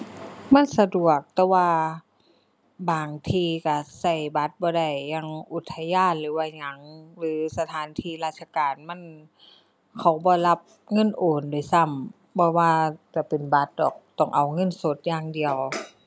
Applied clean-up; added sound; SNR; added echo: none; none; none; none.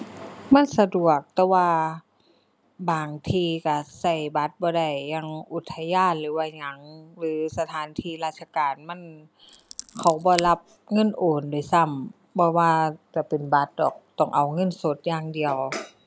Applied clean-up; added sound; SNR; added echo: none; Scissors; 13 dB; none.